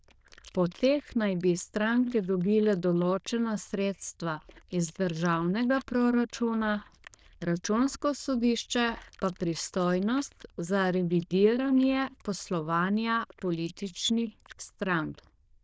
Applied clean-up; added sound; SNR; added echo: neural diffusion model UNIVERSE++.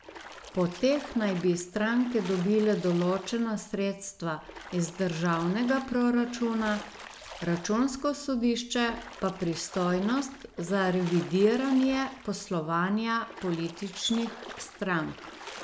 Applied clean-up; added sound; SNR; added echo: none; Splash, splatter; 17 dB; none.